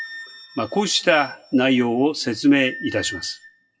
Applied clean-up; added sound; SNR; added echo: classical method WPE with log-MMSE.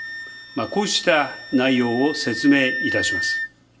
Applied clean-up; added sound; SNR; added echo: none; Wind instrument, woodwind instrument; 7 dB; reverberation time 0.1 s.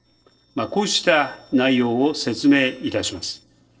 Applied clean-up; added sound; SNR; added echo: neural separator model SepFormer DNS4.